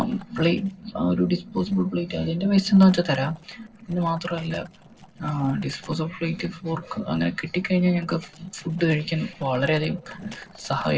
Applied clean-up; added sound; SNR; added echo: neural separator model SepFormer DNS4.